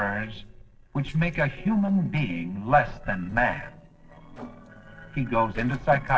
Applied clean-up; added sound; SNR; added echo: neural separator model SepFormer DNS4.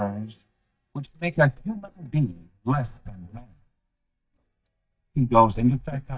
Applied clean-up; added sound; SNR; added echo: neural mask model DeepFilterNet 3.